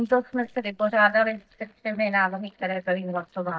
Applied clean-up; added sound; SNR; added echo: neural mask model DeepFilterNet 3.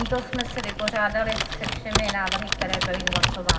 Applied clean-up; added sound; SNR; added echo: none; Computer keyboard; -2 dB; reverberation time 0.3 s.